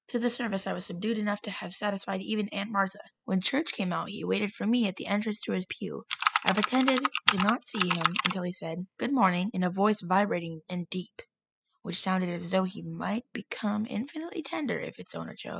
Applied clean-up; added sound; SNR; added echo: classical method spectral subtraction.